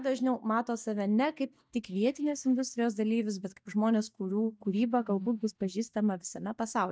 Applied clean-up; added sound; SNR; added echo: neural mask model DeepFilterNet 3.